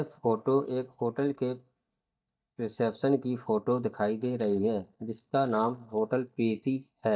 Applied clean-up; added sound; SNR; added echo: neural mask model DeepFilterNet 3.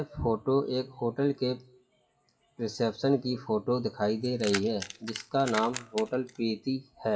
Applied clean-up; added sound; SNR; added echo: classical method WPE with log-MMSE.